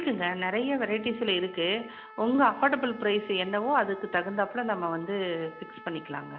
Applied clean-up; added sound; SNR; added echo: none; Trumpet; 20 dB; none.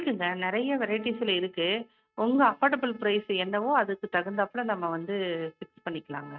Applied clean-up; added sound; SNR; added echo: neural mask model RNNoise.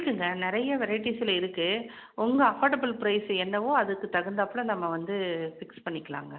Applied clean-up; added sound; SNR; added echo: none; none; none; none.